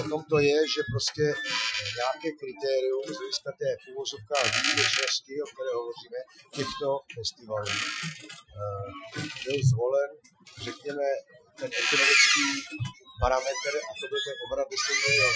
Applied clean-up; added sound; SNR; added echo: classical method Wiener filter.